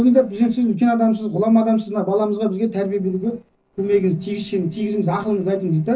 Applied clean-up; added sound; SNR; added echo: neural separator model SepFormer DNS4.